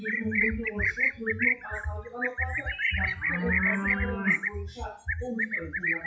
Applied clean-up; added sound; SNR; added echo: classical method WPE with log-MMSE.